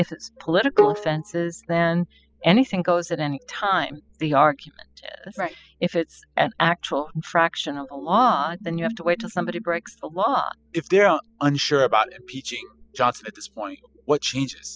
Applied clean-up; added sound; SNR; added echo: classical method spectral subtraction.